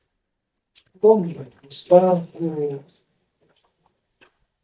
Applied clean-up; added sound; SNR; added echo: neural mask model DeepFilterNet 3.